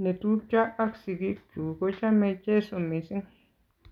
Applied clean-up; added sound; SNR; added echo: none; none; none; none.